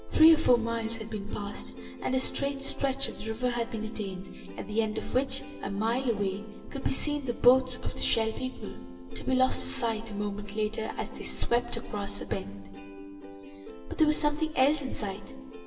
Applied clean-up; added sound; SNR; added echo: none; Plucked string instrument; 16 dB; reverberation time 2.0 s.